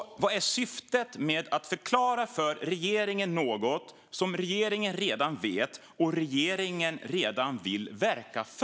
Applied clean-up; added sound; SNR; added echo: none; none; none; none.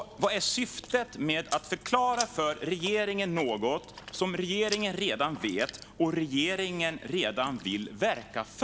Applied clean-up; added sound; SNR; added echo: none; Chewing, mastication; 16 dB; none.